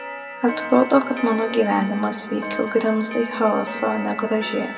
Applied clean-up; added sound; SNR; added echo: none; Clock; 11 dB; reverberation time 1.9 s.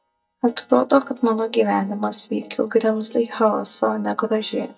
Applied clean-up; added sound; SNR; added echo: neural mask model DeepFilterNet 3.